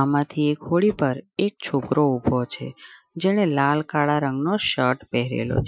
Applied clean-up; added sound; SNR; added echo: classical method Wiener filter.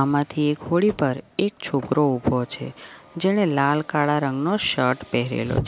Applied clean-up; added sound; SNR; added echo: none; Car; 16 dB; none.